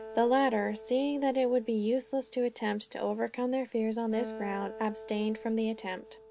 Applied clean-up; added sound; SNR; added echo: none; Acoustic guitar; 15 dB; none.